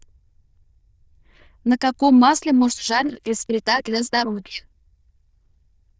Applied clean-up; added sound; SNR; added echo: neural diffusion model UNIVERSE++.